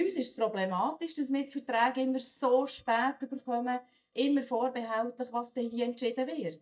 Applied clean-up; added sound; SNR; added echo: neural mask model DeepFilterNet 3.